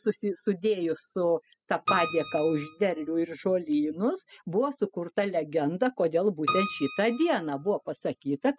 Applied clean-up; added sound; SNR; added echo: classical method spectral subtraction.